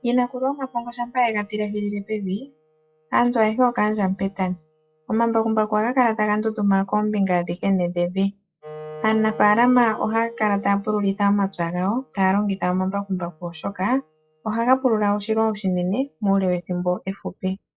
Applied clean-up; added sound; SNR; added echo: classical method log-MMSE.